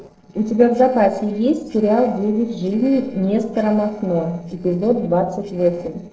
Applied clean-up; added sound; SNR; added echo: neural separator model SepFormer DNS4.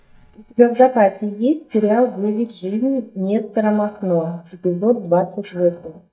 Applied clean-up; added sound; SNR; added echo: neural mask model DeepFilterNet 3.